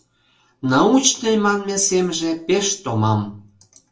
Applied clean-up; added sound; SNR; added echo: none; none; none; reverberation time 0.2 s.